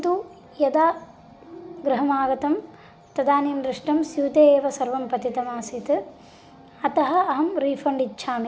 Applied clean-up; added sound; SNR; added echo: none; none; none; none.